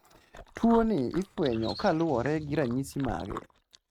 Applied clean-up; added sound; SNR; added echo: neural mask model RNNoise.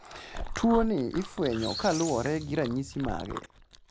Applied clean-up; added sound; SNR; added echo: none; Chewing, mastication + Squeak; 9 dB; none.